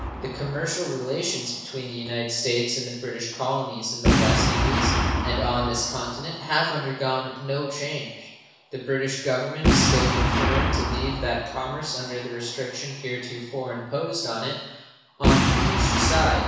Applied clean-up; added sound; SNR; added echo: none; Boom; -2 dB; reverberation time 1.1 s.